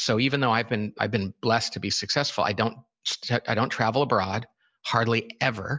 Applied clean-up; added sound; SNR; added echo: none; none; none; none.